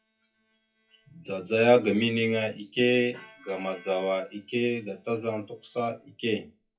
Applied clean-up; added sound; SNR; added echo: classical method WPE with log-MMSE.